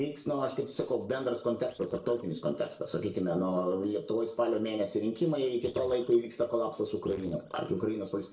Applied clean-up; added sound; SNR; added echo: neural separator model SepFormer DNS4.